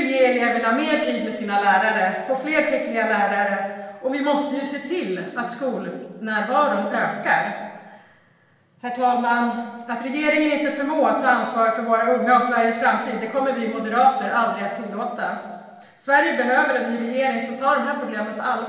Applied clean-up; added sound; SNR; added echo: none; none; none; reverberation time 1.3 s.